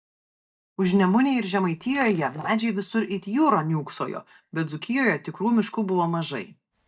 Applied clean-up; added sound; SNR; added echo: neural mask model DeepFilterNet 3.